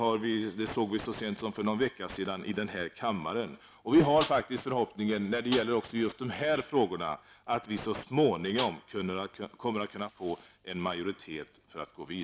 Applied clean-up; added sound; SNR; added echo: none; Snare drum; 11 dB; none.